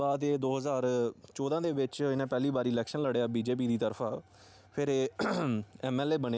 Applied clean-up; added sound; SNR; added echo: none; none; none; none.